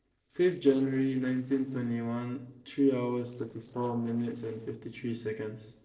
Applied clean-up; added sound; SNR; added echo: neural separator model SepFormer DNS4.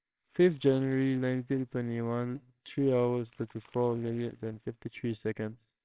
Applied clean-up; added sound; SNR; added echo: neural separator model SepFormer WHAMR!.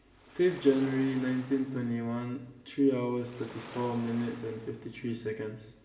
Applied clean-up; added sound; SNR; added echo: none; Waves, surf; 19 dB; reverberation time 0.8 s.